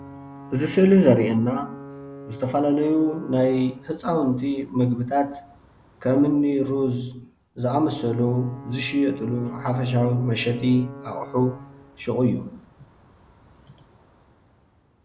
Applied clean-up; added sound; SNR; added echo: none; Alarm / Ocean / Boat, Water vehicle; 19 dB; none.